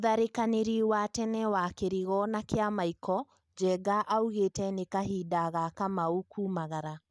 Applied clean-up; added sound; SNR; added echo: none; none; none; none.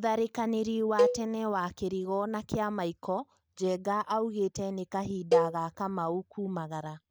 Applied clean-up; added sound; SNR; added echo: none; Cowbell; 1 dB; none.